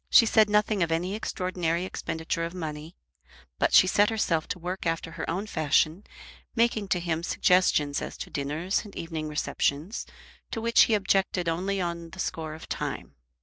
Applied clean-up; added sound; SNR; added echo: none; none; none; none.